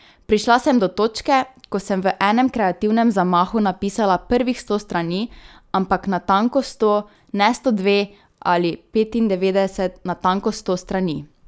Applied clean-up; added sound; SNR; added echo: none; none; none; none.